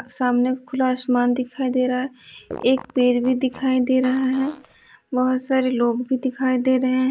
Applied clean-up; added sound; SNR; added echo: none; Fart; 19 dB; none.